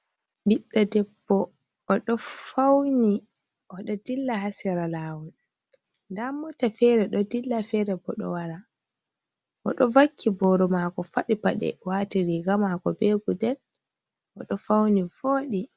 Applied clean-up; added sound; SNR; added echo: none; none; none; none.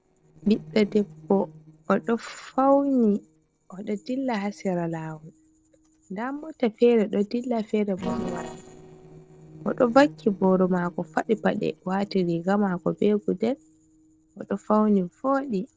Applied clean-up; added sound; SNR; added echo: neural separator model SepFormer DNS4.